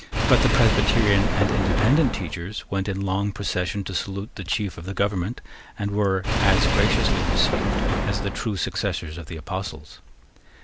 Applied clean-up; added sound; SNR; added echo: none; Engine / Car; -3 dB; none.